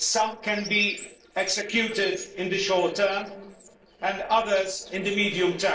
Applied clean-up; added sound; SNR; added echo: neural separator model SepFormer DNS4.